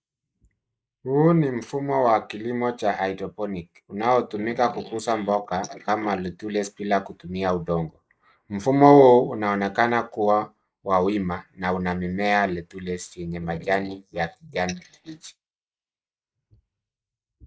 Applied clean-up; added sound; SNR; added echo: neural mask model Resemble Enhance denoiser.